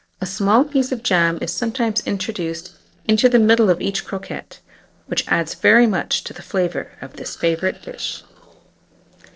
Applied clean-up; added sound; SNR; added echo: neural separator model SepFormer DNS4.